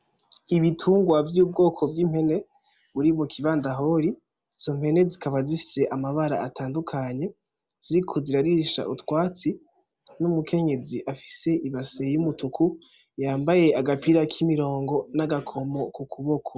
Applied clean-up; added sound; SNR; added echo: none; none; none; none.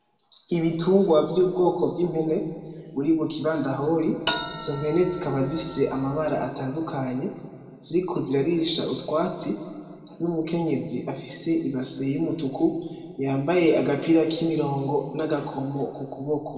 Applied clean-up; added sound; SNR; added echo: none; Bell; 4 dB; reverberation time 1.8 s.